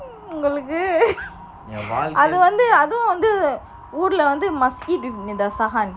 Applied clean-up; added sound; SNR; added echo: none; Wind; 20 dB; none.